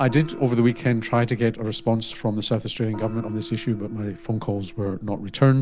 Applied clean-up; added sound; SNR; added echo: none; Gong; 16 dB; none.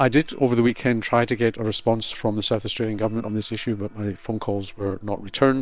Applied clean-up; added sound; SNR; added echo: neural separator model SepFormer WHAM!.